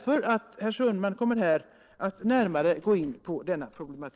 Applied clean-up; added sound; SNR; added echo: neural separator model SepFormer DNS4.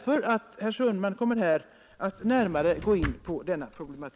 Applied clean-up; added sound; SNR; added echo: none; Drawer open or close; 12 dB; none.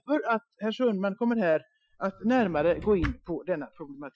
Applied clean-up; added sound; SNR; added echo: classical method Wiener filter.